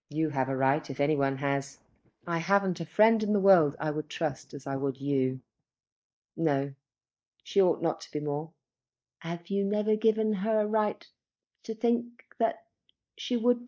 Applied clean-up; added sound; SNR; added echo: neural mask model DeepFilterNet 3.